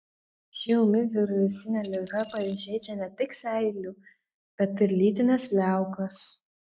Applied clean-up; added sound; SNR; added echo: neural mask model RNNoise.